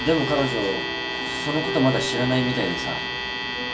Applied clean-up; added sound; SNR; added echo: none; Alarm; 5 dB; reverberation time 0.3 s.